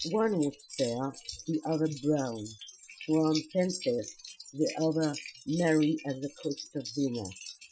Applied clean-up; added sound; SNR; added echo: classical method Wiener filter.